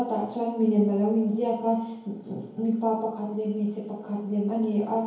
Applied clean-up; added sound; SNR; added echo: none; none; none; reverberation time 2.2 s.